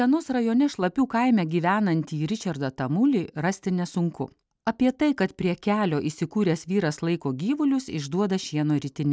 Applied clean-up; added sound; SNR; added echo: none; none; none; none.